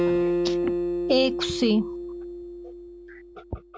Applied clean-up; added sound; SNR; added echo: none; Acoustic guitar; -1 dB; none.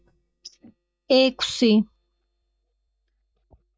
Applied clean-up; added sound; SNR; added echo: neural mask model DeepFilterNet 3.